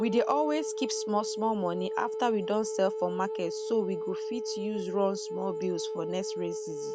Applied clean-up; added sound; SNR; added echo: none; Wind instrument, woodwind instrument; 4 dB; none.